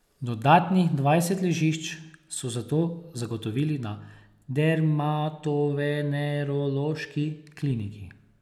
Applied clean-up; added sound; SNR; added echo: none; none; none; none.